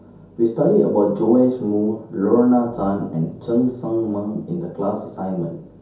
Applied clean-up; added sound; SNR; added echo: none; none; none; reverberation time 0.6 s.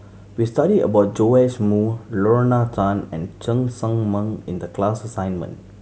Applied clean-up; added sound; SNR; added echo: none; none; none; none.